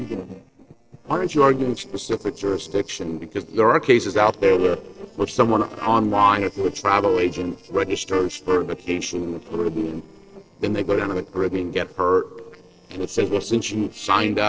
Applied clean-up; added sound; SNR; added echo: neural separator model SepFormer DNS4.